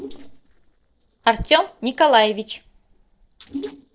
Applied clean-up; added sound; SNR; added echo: neural separator model SepFormer DNS4.